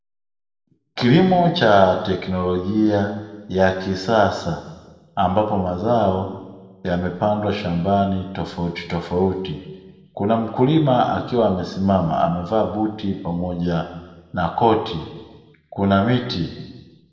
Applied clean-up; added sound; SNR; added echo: none; none; none; reverberation time 1.2 s.